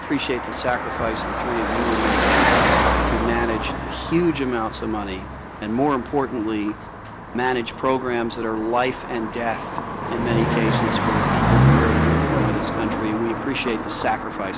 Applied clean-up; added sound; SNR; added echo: none; Car passing by; -2 dB; none.